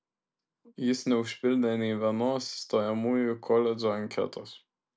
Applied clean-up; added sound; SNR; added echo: none; none; none; none.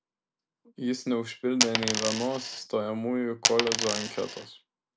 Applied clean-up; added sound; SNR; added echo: none; Coin (dropping); -1 dB; none.